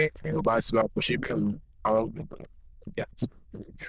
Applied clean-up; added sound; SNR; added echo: neural diffusion model UNIVERSE++.